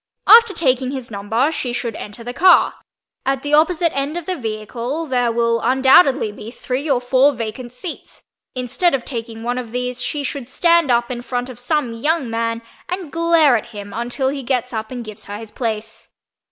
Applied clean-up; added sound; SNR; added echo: none; none; none; none.